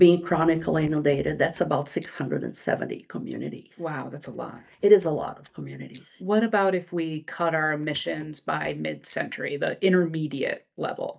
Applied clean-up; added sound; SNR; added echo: neural mask model DeepFilterNet 3.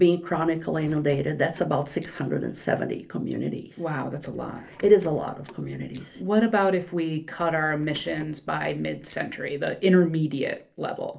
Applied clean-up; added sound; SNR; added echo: neural separator model SepFormer DNS4.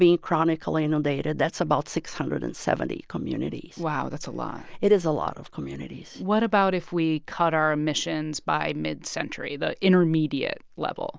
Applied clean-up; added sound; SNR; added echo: none; none; none; none.